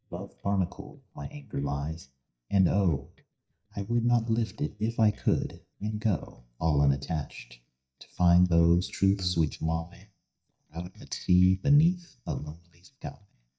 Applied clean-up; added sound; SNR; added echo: neural mask model DeepFilterNet 3.